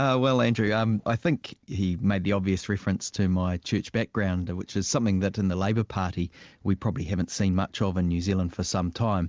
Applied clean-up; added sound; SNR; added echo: none; none; none; none.